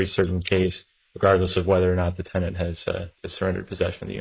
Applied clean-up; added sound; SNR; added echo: neural mask model Resemble Enhance denoiser.